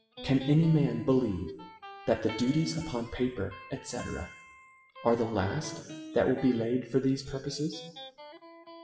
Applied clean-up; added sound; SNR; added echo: classical method WPE with log-MMSE.